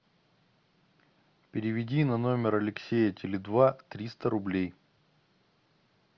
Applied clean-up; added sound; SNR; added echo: none; none; none; none.